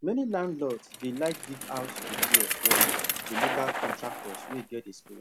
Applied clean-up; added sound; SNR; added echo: none; Bicycle; -4 dB; none.